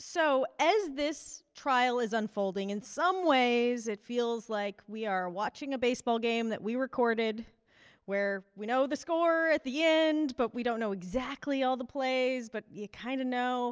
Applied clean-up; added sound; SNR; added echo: none; none; none; none.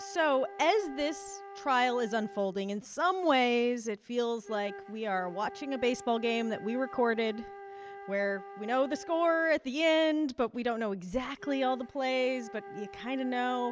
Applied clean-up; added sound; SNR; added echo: none; Wind instrument, woodwind instrument; 16 dB; none.